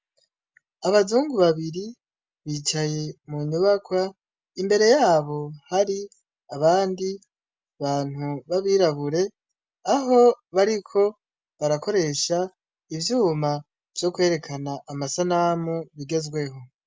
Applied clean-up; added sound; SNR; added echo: none; none; none; none.